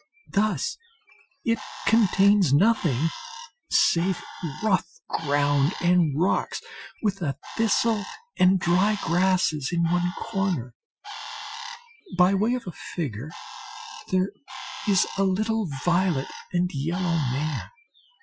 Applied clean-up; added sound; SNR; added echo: classical method Wiener filter.